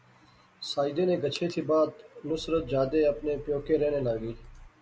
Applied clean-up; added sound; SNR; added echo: none; Idling / Car; 18 dB; none.